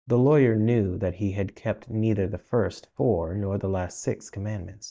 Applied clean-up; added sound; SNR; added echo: neural mask model DeepFilterNet 3.